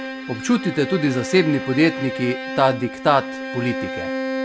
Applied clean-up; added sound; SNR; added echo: none; Bowed string instrument; 7 dB; none.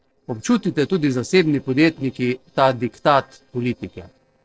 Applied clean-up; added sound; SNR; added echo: neural separator model SepFormer DNS4.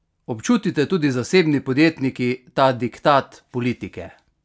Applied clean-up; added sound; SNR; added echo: none; none; none; none.